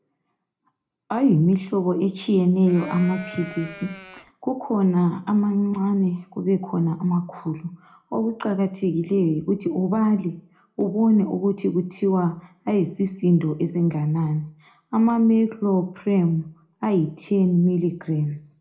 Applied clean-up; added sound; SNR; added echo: none; Livestock, farm animals, working animals; 17 dB; reverberation time 0.3 s.